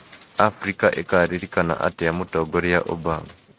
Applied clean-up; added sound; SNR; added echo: neural mask model RNNoise.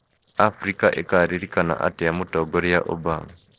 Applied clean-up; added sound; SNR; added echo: neural separator model SepFormer DNS4.